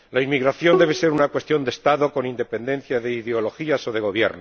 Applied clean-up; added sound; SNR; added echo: none; Bowed string instrument; 9 dB; none.